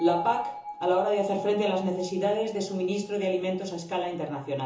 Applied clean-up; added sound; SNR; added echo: none; Bell; 13 dB; reverberation time 0.6 s.